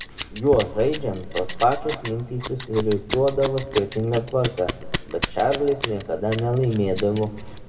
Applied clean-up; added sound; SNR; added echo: none; Scissors; 9 dB; reverberation time 1.3 s.